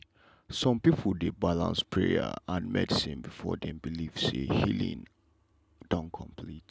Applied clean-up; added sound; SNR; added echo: none; none; none; none.